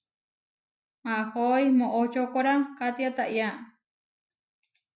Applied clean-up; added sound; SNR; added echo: none; none; none; none.